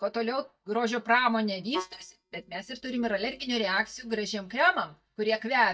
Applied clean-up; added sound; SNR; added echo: neural mask model DeepFilterNet 3.